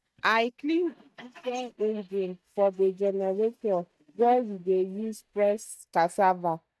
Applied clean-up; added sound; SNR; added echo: neural mask model DeepFilterNet 3.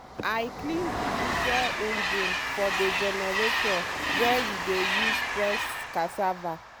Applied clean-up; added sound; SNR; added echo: none; Train; -2 dB; none.